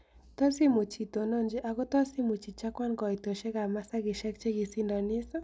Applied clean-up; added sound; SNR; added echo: none; none; none; none.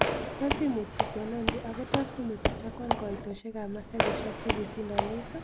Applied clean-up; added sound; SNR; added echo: none; Squeak / Walk, footsteps; -2 dB; none.